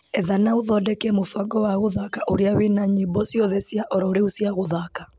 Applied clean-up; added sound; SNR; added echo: none; none; none; none.